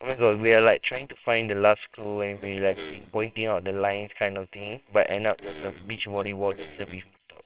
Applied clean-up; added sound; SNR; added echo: neural separator model SepFormer WHAMR!.